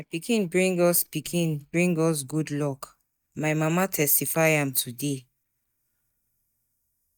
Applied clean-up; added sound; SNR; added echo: neural mask model DeepFilterNet 3.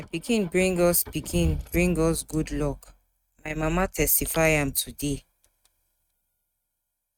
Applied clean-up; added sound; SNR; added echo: neural mask model RNNoise.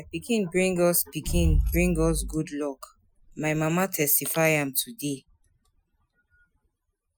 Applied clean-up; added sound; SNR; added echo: classical method Wiener filter.